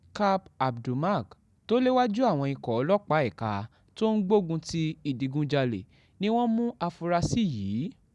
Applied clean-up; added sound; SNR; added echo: none; none; none; none.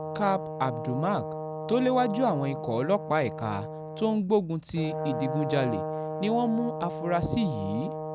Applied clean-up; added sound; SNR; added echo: none; Brass instrument; 6 dB; none.